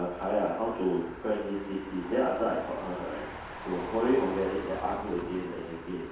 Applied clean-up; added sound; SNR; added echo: none; Motor vehicle (road); 12 dB; reverberation time 0.8 s.